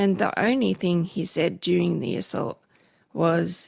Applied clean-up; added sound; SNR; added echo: none; none; none; none.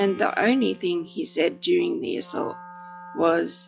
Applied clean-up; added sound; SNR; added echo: classical method log-MMSE.